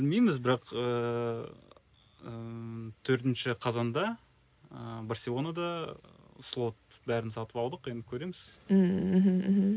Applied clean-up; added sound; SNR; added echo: none; none; none; none.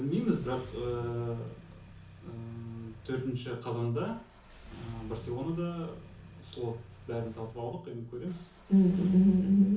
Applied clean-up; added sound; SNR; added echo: none; Engine starting; 18 dB; reverberation time 0.7 s.